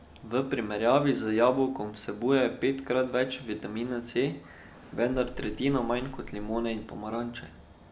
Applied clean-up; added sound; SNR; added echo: none; Water / Splash, splatter; 12 dB; none.